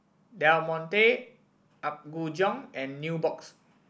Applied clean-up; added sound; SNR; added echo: none; none; none; none.